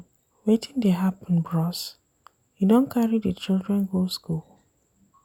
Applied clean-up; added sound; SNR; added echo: none; none; none; none.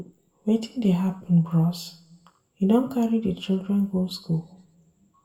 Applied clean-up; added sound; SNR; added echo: none; none; none; reverberation time 0.4 s.